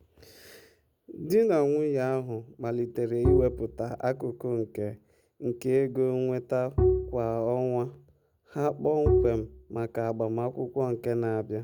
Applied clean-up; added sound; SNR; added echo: none; Bowed string instrument; -1 dB; none.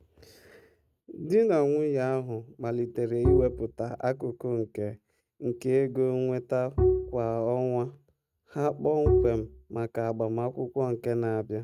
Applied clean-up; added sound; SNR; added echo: neural mask model RNNoise.